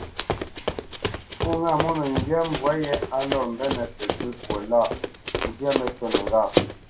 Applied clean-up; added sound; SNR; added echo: none; Run; 3 dB; reverberation time 0.2 s.